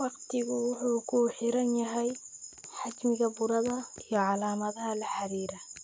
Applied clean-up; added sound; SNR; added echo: none; none; none; none.